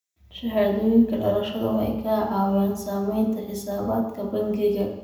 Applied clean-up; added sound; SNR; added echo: none; none; none; reverberation time 0.8 s.